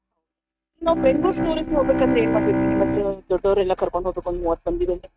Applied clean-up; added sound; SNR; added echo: neural mask model RNNoise.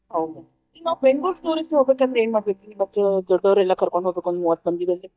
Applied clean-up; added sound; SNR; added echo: neural mask model DeepFilterNet 3.